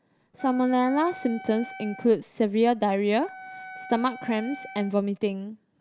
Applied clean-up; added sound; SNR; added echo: none; Wind instrument, woodwind instrument; 16 dB; none.